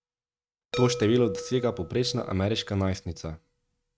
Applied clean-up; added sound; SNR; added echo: neural mask model RNNoise.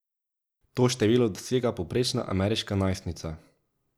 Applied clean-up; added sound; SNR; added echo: none; none; none; none.